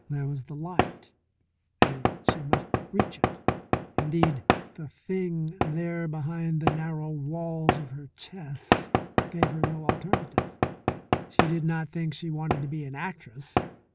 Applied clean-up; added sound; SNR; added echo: none; Knock / Wood; -3 dB; none.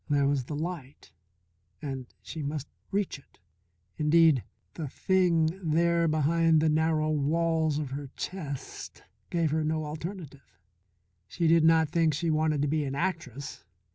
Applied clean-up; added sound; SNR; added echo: none; none; none; none.